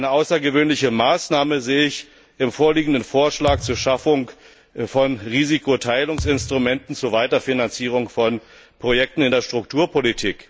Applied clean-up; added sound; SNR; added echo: none; Thump, thud; 13 dB; none.